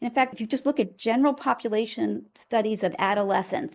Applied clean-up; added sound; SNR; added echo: neural mask model Resemble Enhance denoiser.